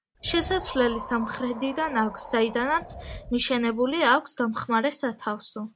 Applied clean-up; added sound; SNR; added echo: none; Wind; 13 dB; none.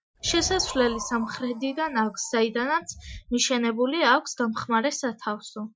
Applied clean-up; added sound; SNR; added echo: classical method Wiener filter.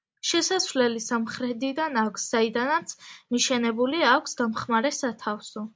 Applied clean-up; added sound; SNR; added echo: none; none; none; none.